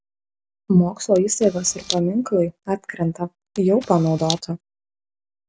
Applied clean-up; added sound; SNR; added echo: none; Camera; 12 dB; none.